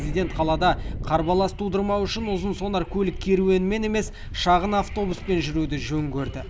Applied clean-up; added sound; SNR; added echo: none; Subway, metro, underground / Wind; 11 dB; none.